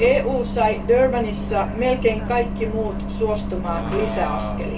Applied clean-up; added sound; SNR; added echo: none; Bus; 4 dB; reverberation time 0.2 s.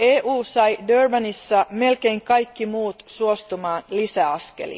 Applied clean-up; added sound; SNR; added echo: none; none; none; none.